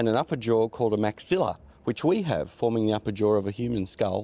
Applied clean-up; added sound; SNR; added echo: none; none; none; none.